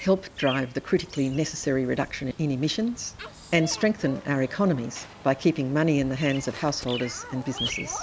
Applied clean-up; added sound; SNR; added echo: none; Bird vocalization, bird call, bird song; 14 dB; none.